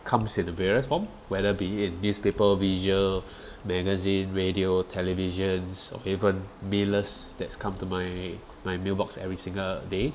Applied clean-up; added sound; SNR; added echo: none; none; none; none.